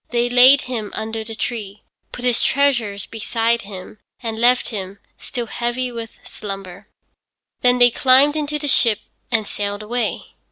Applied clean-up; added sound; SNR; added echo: none; none; none; none.